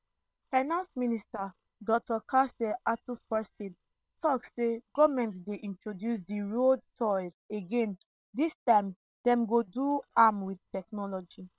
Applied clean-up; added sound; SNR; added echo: neural separator model SepFormer WHAM!.